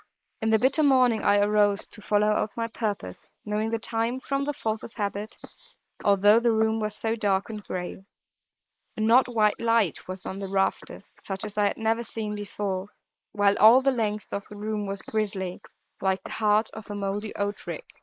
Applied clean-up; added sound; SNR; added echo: neural mask model Resemble Enhance denoiser.